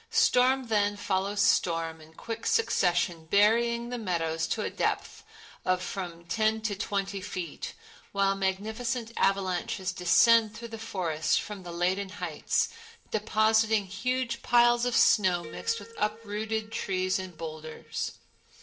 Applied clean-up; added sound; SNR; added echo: none; Harp; 20 dB; reverberation time 0.3 s.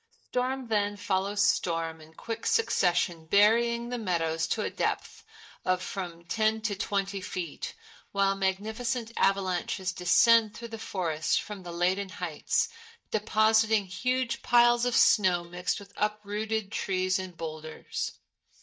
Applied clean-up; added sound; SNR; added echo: neural mask model DeepFilterNet 3.